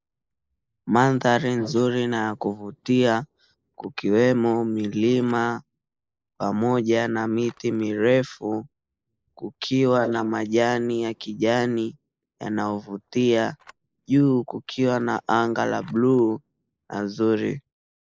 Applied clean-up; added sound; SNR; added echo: neural mask model Resemble Enhance denoiser.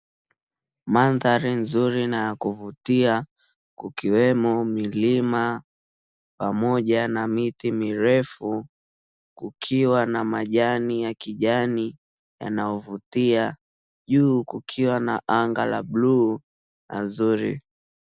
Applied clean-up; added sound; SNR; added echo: none; none; none; none.